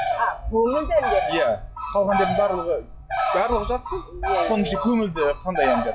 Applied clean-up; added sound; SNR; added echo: classical method log-MMSE.